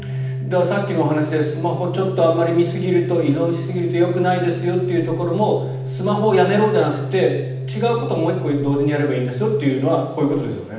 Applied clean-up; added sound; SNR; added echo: none; Organ; 7 dB; reverberation time 0.9 s.